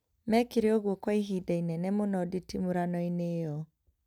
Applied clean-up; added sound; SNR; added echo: none; none; none; none.